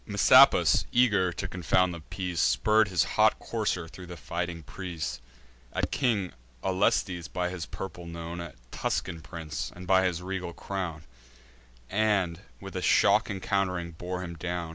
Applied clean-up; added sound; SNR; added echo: none; none; none; none.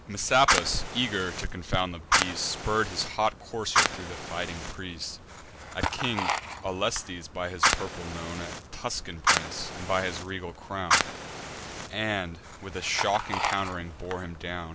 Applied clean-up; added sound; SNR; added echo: none; Fire; 0 dB; none.